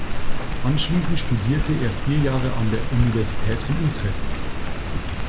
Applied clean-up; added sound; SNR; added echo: none; Rain; -2 dB; none.